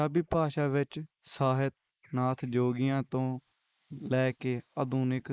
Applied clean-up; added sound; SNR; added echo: neural mask model Resemble Enhance denoiser.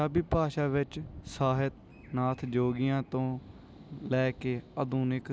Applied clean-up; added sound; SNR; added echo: none; none; none; none.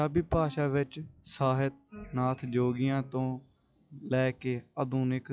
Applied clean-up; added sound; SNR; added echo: classical method log-MMSE.